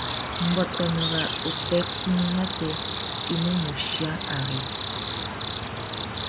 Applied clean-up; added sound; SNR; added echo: none; Cricket; 1 dB; none.